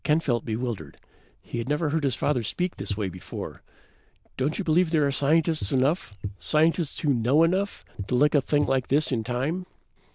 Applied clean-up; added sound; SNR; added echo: neural diffusion model UNIVERSE++.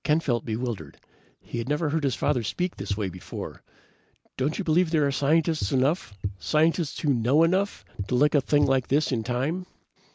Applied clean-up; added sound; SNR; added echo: none; Walk, footsteps / Bird vocalization, bird call, bird song; 12 dB; none.